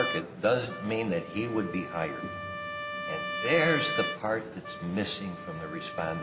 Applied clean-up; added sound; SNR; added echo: none; Trumpet; 6 dB; none.